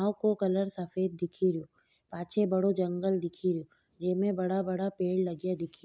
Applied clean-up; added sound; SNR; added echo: none; none; none; none.